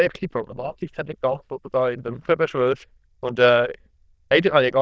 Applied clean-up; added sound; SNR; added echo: neural diffusion model UNIVERSE++.